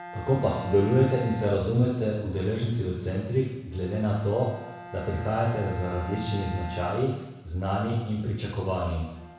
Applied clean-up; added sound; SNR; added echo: none; Bowed string instrument; 15 dB; reverberation time 1.0 s.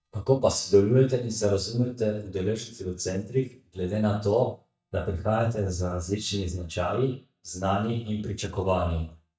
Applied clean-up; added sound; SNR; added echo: neural mask model DeepFilterNet 3.